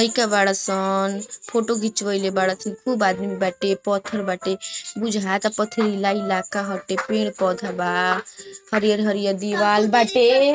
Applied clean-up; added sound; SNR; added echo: neural mask model RNNoise.